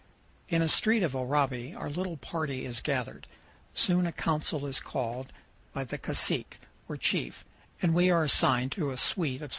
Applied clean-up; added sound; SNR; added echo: none; none; none; none.